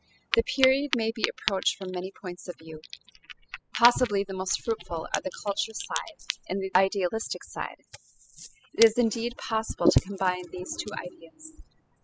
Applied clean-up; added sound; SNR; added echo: classical method spectral subtraction.